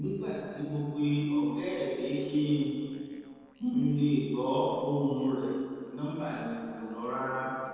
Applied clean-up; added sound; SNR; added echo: neural separator model SepFormer DNS4.